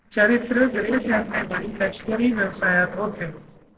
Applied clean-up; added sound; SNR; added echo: neural separator model SepFormer DNS4.